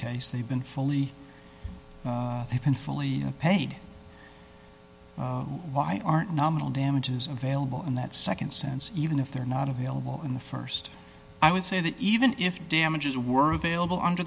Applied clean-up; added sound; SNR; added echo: none; none; none; none.